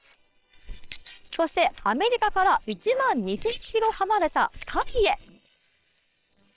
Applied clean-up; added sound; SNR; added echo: neural separator model SepFormer WHAM!.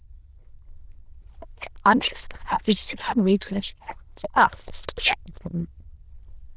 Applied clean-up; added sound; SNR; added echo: neural diffusion model UNIVERSE++.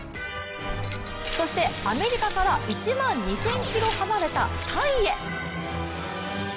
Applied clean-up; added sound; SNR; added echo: none; Glass; 8 dB; none.